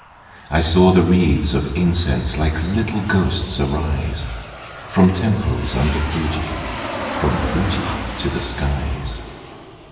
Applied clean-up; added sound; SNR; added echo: none; Aircraft; 11 dB; reverberation time 1.2 s.